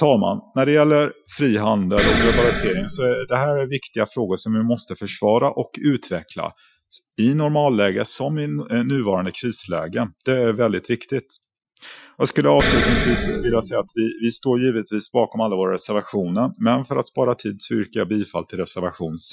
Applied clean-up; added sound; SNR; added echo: classical method Wiener filter.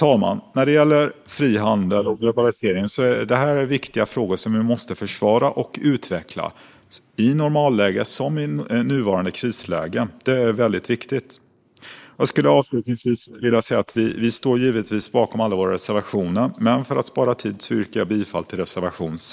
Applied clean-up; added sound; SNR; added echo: neural mask model Resemble Enhance denoiser.